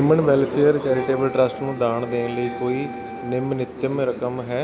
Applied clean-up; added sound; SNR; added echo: none; Wind instrument, woodwind instrument; 16 dB; none.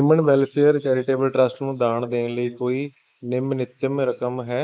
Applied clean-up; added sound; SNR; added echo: neural mask model Resemble Enhance denoiser.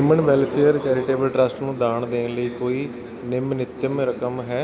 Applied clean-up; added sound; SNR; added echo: none; none; none; none.